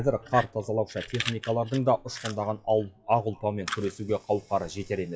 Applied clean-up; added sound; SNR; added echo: classical method WPE with log-MMSE.